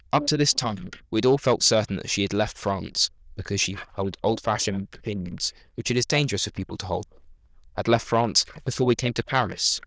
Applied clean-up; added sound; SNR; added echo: neural diffusion model UNIVERSE++.